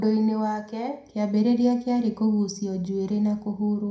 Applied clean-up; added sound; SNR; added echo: none; none; none; reverberation time 0.4 s.